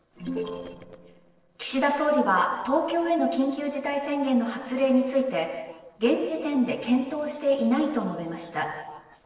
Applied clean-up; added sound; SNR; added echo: neural separator model SepFormer DNS4.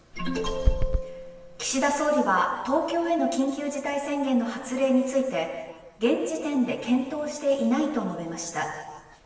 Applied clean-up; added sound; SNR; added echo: none; Run; -4 dB; reverberation time 1.4 s.